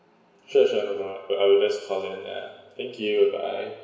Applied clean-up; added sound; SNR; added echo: none; none; none; reverberation time 0.9 s.